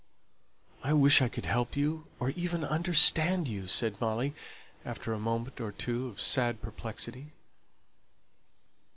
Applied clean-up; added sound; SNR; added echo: none; none; none; none.